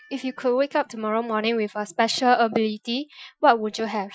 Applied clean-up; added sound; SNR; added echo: classical method Wiener filter.